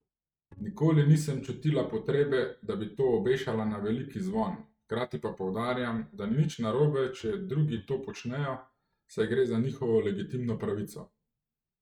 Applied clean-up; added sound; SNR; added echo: neural mask model RNNoise.